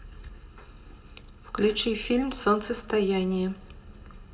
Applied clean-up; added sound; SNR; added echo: none; none; none; reverberation time 1.5 s.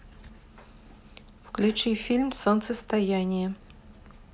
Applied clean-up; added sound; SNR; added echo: none; none; none; none.